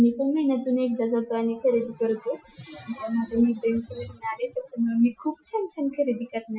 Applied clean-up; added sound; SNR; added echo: classical method Wiener filter.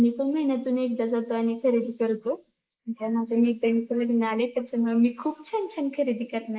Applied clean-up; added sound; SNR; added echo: neural mask model Resemble Enhance denoiser.